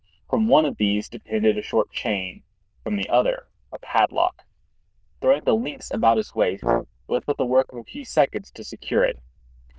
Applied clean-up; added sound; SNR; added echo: neural diffusion model UNIVERSE++.